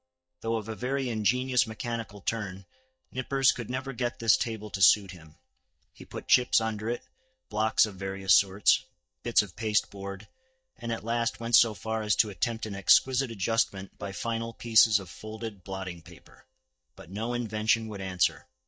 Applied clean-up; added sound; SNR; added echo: neural mask model DeepFilterNet 3.